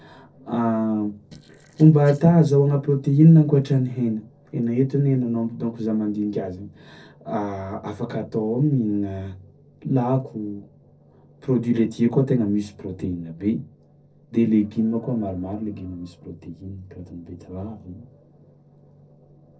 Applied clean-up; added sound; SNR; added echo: neural separator model SepFormer DNS4.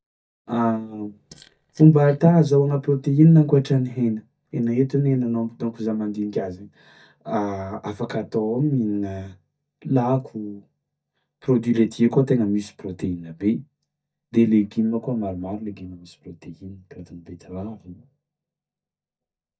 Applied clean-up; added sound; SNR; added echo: neural mask model DeepFilterNet 3.